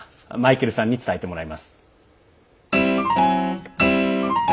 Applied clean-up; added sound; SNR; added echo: none; none; none; none.